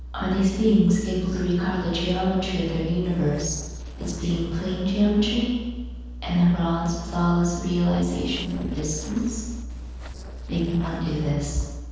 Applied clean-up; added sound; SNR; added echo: neural separator model SepFormer DNS4.